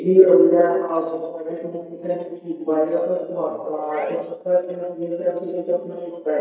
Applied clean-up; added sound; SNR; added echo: neural mask model DeepFilterNet 3.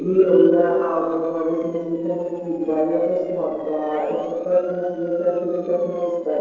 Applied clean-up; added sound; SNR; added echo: neural separator model SepFormer DNS4.